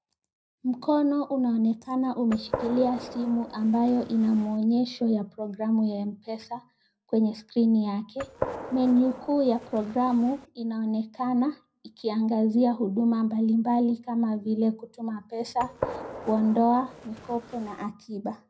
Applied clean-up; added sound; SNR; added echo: none; Gunshot, gunfire; 12 dB; reverberation time 0.3 s.